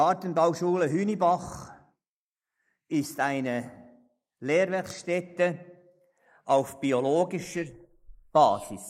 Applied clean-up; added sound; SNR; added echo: neural mask model Resemble Enhance denoiser.